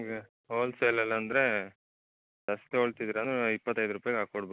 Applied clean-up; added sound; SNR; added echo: none; none; none; none.